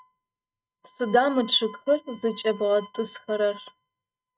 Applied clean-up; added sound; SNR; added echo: neural mask model RNNoise.